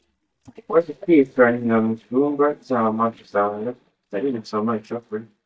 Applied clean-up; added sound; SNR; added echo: neural mask model DeepFilterNet 3.